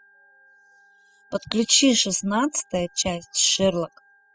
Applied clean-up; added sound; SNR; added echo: classical method spectral subtraction.